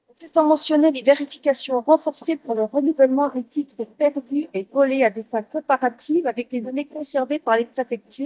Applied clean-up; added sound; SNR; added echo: neural mask model DeepFilterNet 3.